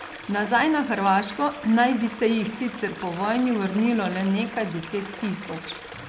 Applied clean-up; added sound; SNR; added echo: none; Stream; 14 dB; none.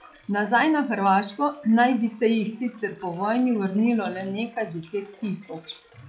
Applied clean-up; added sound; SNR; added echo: classical method log-MMSE.